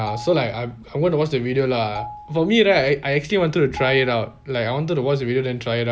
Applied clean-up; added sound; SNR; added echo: none; Marimba, xylophone; 18 dB; none.